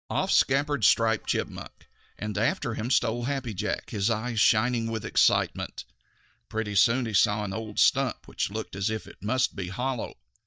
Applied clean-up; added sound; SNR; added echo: neural mask model DeepFilterNet 3.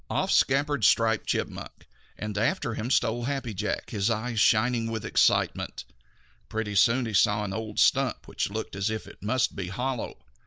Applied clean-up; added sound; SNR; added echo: neural mask model Resemble Enhance denoiser.